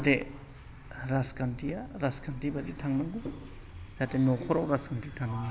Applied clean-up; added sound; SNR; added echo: none; none; none; none.